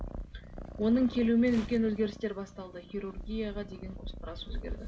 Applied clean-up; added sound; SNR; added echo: none; Purr; 10 dB; none.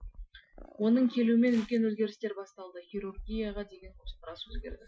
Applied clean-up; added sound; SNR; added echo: classical method Wiener filter.